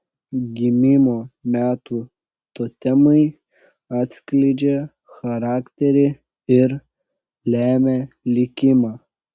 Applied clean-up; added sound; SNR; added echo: none; none; none; none.